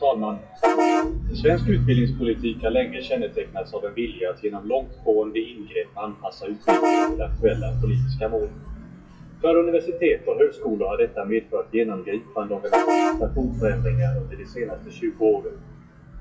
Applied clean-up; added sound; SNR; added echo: classical method WPE with log-MMSE.